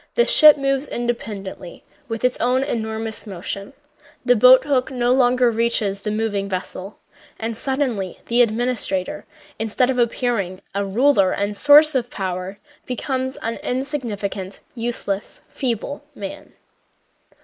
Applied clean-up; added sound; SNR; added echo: neural mask model Resemble Enhance denoiser.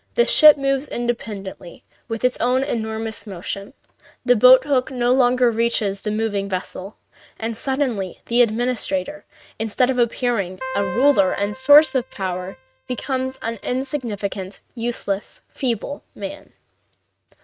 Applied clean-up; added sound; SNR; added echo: neural mask model RNNoise.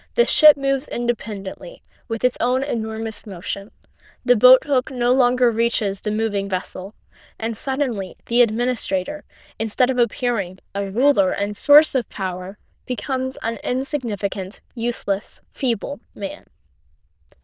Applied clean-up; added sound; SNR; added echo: neural diffusion model UNIVERSE++.